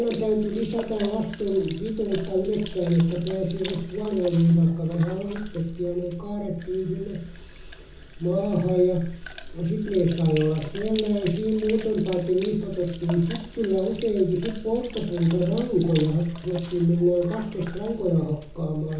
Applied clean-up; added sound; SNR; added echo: none; Sink (filling or washing); 14 dB; reverberation time 0.6 s.